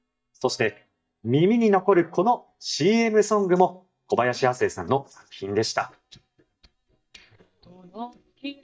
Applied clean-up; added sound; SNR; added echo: neural mask model DeepFilterNet 3.